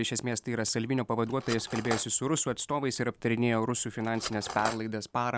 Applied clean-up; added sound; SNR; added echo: none; Cutlery, silverware; 9 dB; none.